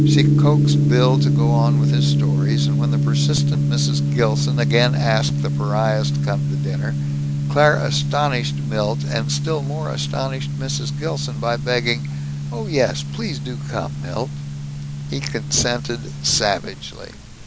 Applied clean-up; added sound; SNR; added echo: none; Gong; -4 dB; none.